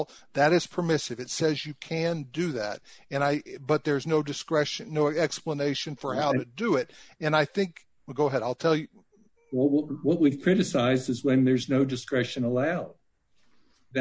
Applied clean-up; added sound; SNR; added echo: none; none; none; none.